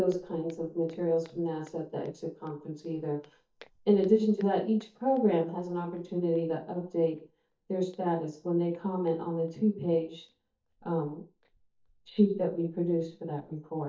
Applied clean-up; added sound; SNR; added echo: neural mask model DeepFilterNet 3.